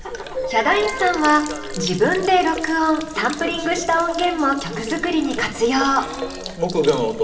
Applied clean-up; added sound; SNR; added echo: none; Sink (filling or washing); 15 dB; reverberation time 0.8 s.